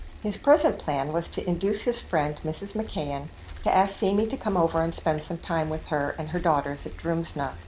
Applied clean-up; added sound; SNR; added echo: none; Bicycle; 15 dB; none.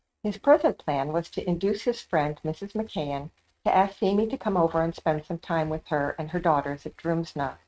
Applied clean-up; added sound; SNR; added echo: neural mask model RNNoise.